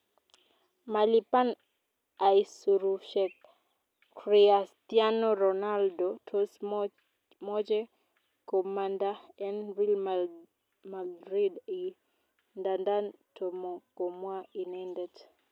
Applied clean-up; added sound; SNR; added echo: none; none; none; none.